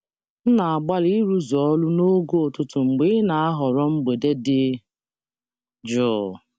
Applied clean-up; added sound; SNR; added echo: none; none; none; none.